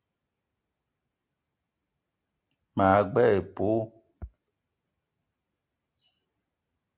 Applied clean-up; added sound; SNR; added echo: none; none; none; none.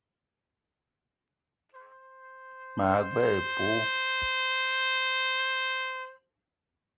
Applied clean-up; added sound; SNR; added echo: none; Trumpet; -2 dB; none.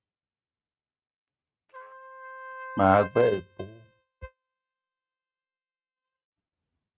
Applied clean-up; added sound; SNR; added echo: neural mask model RNNoise.